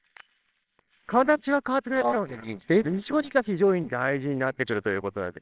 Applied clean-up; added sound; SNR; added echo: neural separator model SepFormer WHAMR!.